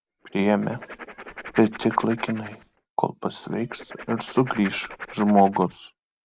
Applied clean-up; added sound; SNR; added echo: none; Writing; 16 dB; none.